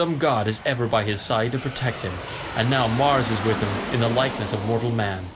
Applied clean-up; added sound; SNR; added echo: none; Aircraft; 9 dB; none.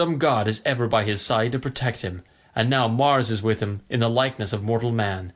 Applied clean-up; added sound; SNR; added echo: none; none; none; none.